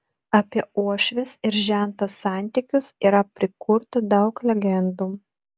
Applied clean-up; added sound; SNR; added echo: none; none; none; none.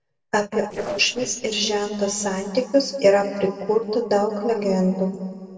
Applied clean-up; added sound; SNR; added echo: neural separator model SepFormer DNS4.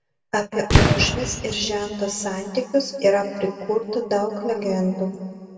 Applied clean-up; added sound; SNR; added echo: none; Fireworks; -2 dB; reverberation time 2.2 s.